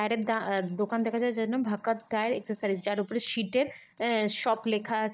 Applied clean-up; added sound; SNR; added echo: neural mask model DeepFilterNet 3.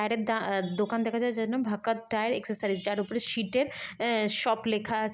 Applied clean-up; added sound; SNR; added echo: none; none; none; none.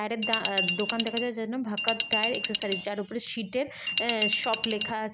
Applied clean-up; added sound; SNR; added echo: none; Glass; -1 dB; none.